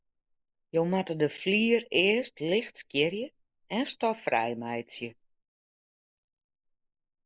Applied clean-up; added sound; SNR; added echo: neural mask model Resemble Enhance denoiser.